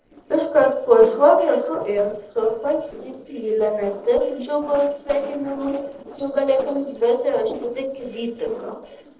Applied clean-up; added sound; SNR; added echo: neural separator model SepFormer DNS4.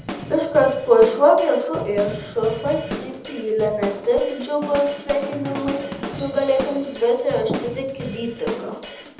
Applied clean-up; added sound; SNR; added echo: none; Drum / Drum kit; 11 dB; reverberation time 0.7 s.